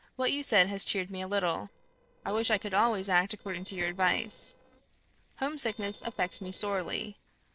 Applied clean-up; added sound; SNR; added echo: neural separator model SepFormer DNS4.